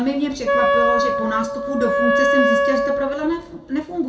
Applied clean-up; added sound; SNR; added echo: none; Wind instrument, woodwind instrument; -4 dB; reverberation time 0.3 s.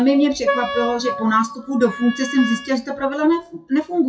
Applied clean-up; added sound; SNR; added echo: classical method WPE with log-MMSE.